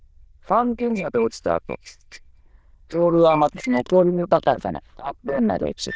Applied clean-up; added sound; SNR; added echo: neural diffusion model UNIVERSE++.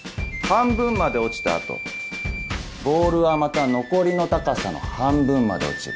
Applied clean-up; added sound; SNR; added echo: none; none; none; none.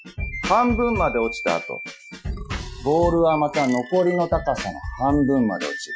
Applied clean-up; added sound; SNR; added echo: classical method Wiener filter.